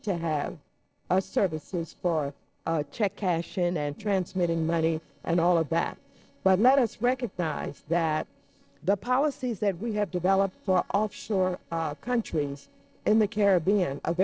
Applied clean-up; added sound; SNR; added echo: neural separator model SepFormer DNS4.